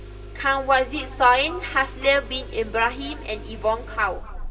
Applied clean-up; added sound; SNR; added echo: none; Engine starting; 13 dB; reverberation time 2.9 s.